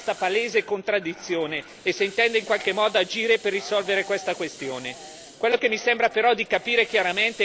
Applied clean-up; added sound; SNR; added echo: none; Dog + Hiss; 20 dB; none.